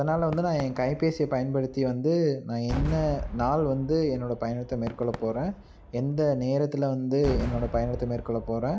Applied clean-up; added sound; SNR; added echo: none; Cheering / Fireworks; 10 dB; none.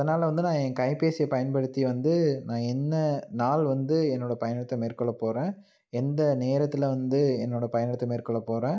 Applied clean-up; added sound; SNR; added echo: none; none; none; none.